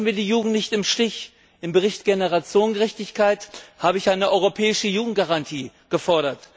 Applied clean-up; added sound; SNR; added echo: none; none; none; none.